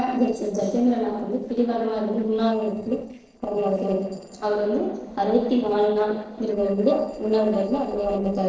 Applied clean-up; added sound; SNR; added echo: neural separator model SepFormer DNS4.